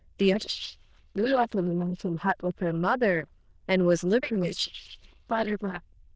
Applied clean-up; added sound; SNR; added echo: neural diffusion model UNIVERSE++.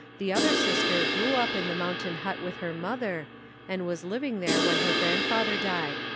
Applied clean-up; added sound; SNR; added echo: none; Crash cymbal; -2 dB; none.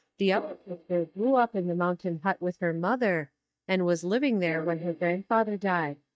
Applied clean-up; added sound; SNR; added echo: neural mask model DeepFilterNet 3.